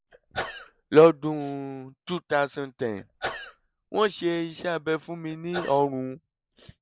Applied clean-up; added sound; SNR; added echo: neural mask model Resemble Enhance denoiser.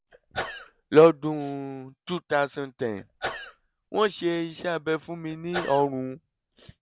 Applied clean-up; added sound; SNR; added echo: none; Sneeze / Cough; 13 dB; none.